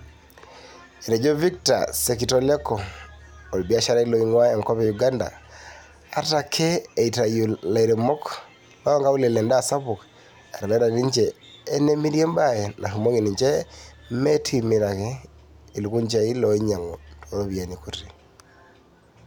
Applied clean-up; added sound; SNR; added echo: none; none; none; none.